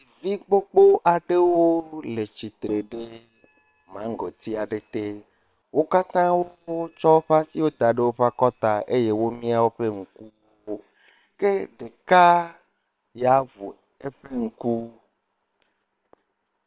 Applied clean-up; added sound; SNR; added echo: neural separator model SepFormer WHAM!.